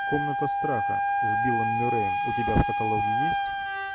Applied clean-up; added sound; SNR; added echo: none; Wind instrument, woodwind instrument; -5 dB; none.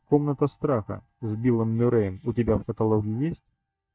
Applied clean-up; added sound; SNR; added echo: neural mask model DeepFilterNet 3.